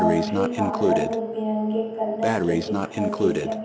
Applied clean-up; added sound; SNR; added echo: none; Breathing; 1 dB; reverberation time 0.9 s.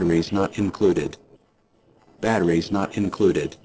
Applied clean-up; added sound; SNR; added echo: neural separator model SepFormer DNS4.